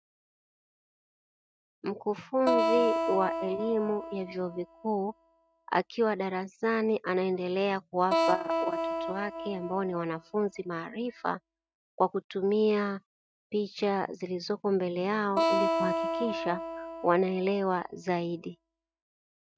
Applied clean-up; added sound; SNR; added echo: neural mask model RNNoise.